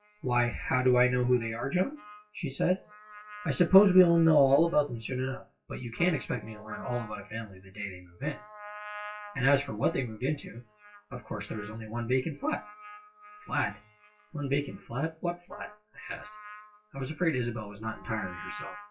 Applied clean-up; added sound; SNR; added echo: classical method WPE with log-MMSE.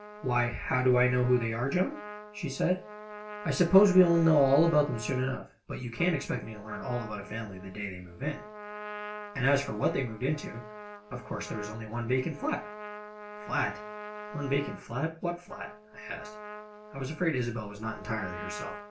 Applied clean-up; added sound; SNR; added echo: none; Trumpet; 14 dB; reverberation time 0.3 s.